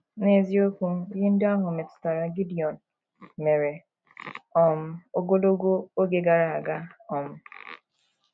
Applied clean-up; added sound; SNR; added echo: none; none; none; none.